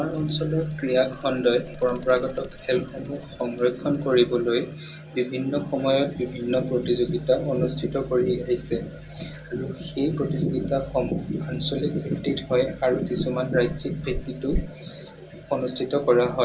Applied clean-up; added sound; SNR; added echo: none; Rattle; 17 dB; reverberation time 0.2 s.